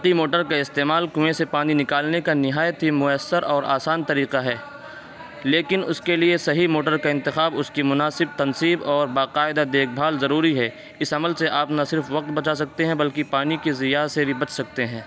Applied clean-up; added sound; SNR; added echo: none; none; none; none.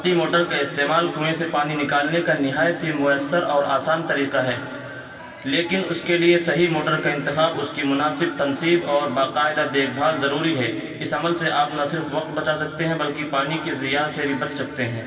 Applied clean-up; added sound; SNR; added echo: none; none; none; reverberation time 2.4 s.